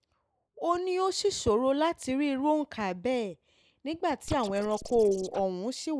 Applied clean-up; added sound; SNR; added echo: neural mask model Resemble Enhance denoiser.